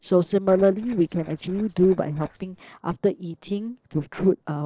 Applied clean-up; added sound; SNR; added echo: neural separator model SepFormer DNS4.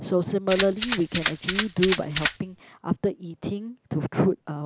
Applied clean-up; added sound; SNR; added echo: none; Rattle (instrument); -4 dB; none.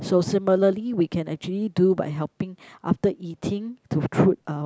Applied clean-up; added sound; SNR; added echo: none; none; none; none.